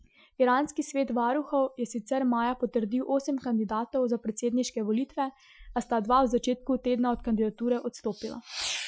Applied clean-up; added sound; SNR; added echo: classical method Wiener filter.